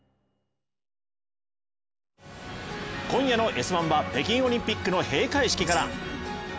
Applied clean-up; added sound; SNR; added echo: none; Tambourine; 11 dB; none.